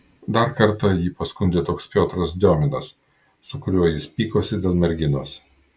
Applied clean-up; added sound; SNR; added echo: none; none; none; none.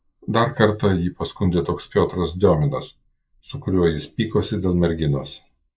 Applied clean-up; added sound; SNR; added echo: neural mask model Resemble Enhance denoiser.